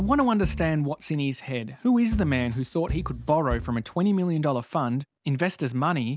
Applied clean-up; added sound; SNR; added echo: none; none; none; none.